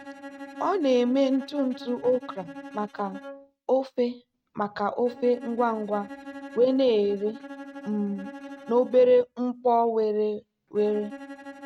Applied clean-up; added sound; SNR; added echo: neural mask model RNNoise.